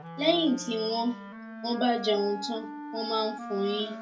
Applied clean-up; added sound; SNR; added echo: none; Wind instrument, woodwind instrument; 11 dB; reverberation time 0.2 s.